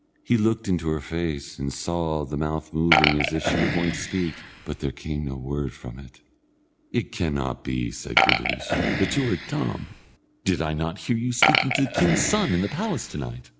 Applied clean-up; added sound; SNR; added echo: none; Burping, eructation; -1 dB; none.